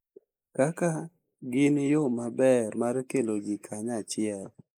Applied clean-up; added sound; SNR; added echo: neural mask model Resemble Enhance denoiser.